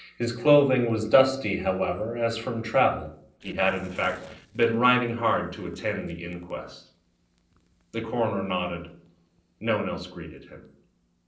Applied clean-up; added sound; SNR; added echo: neural separator model SepFormer DNS4.